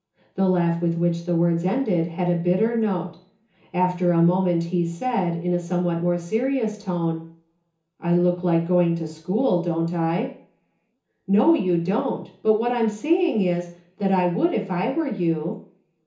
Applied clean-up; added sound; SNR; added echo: none; none; none; reverberation time 0.7 s.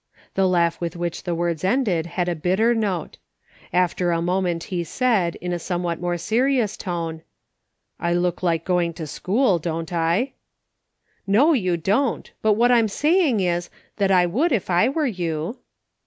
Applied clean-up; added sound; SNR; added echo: none; none; none; none.